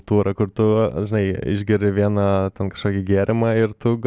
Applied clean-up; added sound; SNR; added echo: none; none; none; none.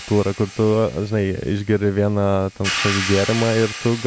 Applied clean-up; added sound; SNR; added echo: none; Hi-hat; 10 dB; none.